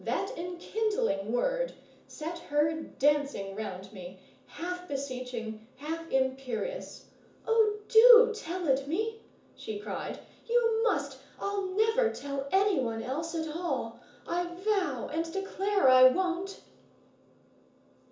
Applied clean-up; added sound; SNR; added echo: none; none; none; reverberation time 0.7 s.